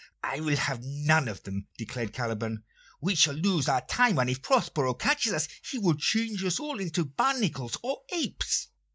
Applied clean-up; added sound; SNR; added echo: neural mask model Resemble Enhance denoiser.